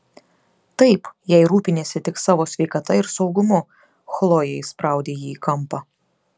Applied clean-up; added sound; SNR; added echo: none; none; none; none.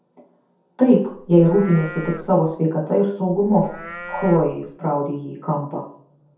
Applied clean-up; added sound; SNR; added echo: none; Livestock, farm animals, working animals; 16 dB; reverberation time 0.6 s.